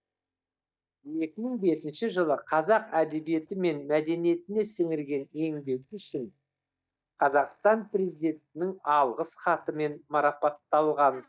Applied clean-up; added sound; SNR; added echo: neural mask model DeepFilterNet 3.